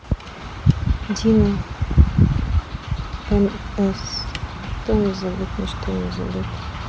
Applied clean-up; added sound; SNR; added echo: none; none; none; none.